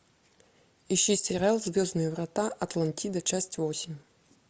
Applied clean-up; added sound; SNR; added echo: none; none; none; none.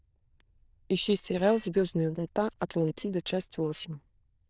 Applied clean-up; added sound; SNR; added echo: neural diffusion model UNIVERSE++.